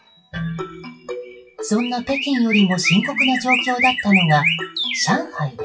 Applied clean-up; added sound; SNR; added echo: classical method WPE with log-MMSE.